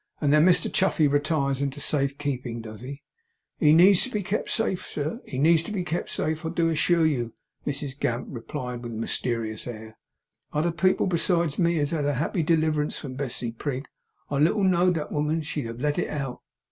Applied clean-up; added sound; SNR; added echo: none; none; none; none.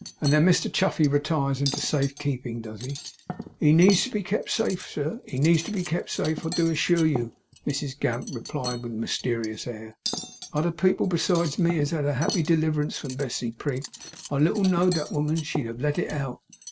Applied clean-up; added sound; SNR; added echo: none; Cutlery, silverware; 13 dB; none.